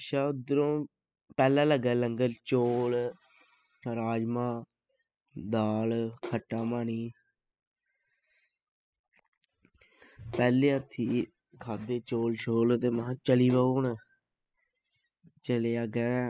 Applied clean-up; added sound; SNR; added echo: classical method spectral subtraction.